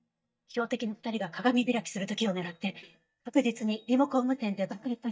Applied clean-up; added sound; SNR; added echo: neural mask model DeepFilterNet 3.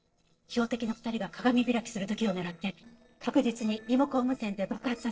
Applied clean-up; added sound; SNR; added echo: neural separator model SepFormer DNS4.